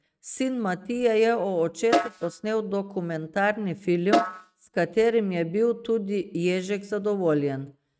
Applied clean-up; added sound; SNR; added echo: neural mask model RNNoise.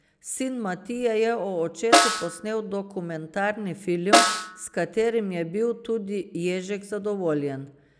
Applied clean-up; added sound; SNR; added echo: none; Snare drum; -3 dB; none.